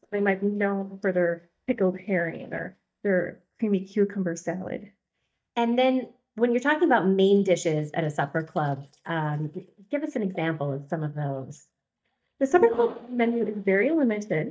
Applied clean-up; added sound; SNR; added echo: neural mask model DeepFilterNet 3.